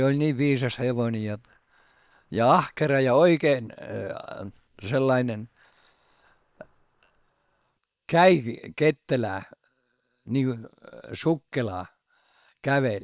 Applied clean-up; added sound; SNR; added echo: neural separator model SepFormer WHAM!.